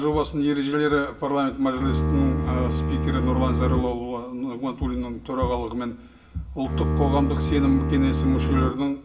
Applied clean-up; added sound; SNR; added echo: none; Bowed string instrument; -1 dB; reverberation time 0.2 s.